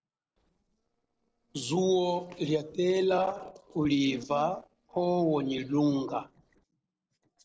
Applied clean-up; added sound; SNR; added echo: neural separator model SepFormer DNS4.